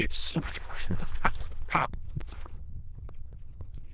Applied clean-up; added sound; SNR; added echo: neural diffusion model UNIVERSE++.